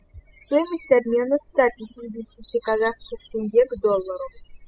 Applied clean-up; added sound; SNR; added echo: classical method spectral subtraction.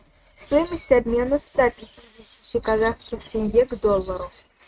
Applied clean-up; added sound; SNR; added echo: neural mask model RNNoise.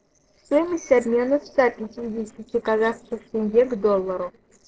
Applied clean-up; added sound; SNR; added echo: neural separator model SepFormer DNS4.